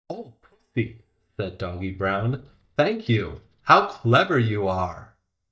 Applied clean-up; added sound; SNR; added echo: neural mask model DeepFilterNet 3.